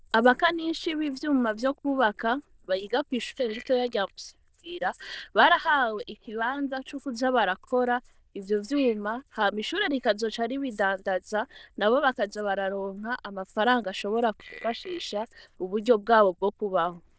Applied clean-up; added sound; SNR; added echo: neural diffusion model UNIVERSE++.